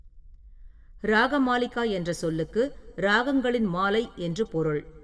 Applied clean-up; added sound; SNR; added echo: none; none; none; reverberation time 0.9 s.